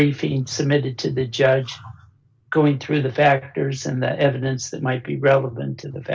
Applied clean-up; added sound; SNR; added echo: none; none; none; none.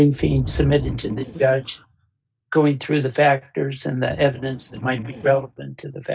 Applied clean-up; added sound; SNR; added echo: neural mask model DeepFilterNet 3.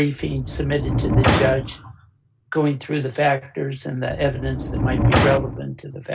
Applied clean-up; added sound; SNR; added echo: none; Sliding door; -1 dB; none.